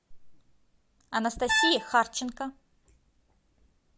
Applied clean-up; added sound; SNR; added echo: none; Brass instrument; -1 dB; none.